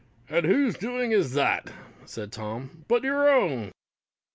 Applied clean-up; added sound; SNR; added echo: none; none; none; none.